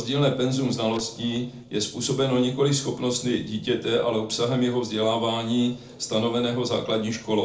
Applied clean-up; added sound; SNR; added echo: neural separator model SepFormer DNS4.